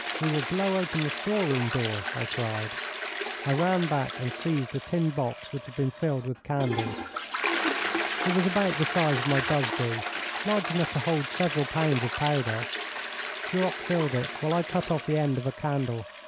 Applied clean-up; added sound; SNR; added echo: none; Toilet flush; 4 dB; none.